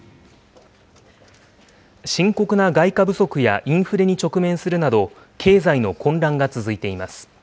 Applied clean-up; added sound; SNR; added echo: none; none; none; none.